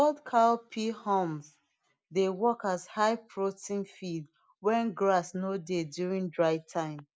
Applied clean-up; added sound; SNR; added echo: none; none; none; none.